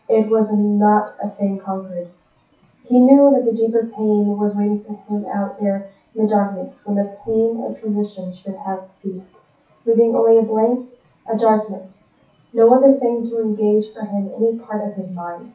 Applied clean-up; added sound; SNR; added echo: classical method WPE with log-MMSE.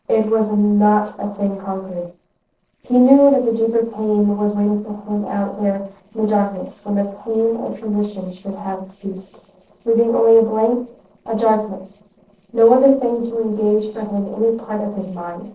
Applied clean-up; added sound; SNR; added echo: neural separator model SepFormer DNS4.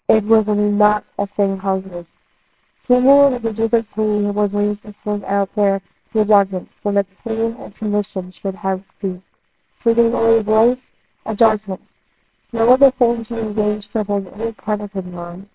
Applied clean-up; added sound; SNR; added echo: neural separator model SepFormer WHAMR!.